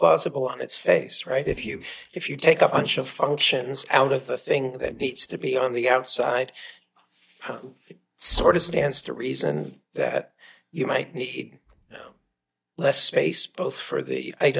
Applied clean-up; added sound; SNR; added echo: neural mask model DeepFilterNet 3.